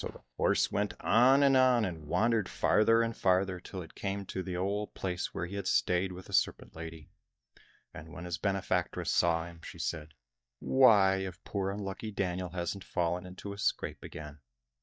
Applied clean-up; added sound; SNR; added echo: neural mask model DeepFilterNet 3.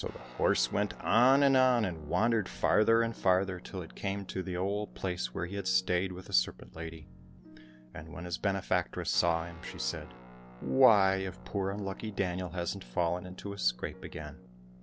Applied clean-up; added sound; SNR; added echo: none; Piano + Guitar; 19 dB; none.